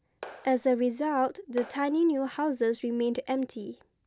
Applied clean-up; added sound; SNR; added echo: none; Clapping; 19 dB; none.